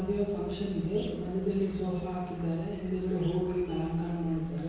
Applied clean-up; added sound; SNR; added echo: none; Insect; 15 dB; reverberation time 1.2 s.